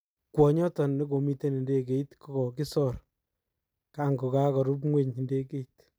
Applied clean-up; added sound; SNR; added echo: none; none; none; none.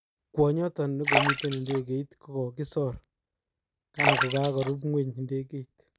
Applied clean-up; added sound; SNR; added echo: none; Splash, splatter; 1 dB; none.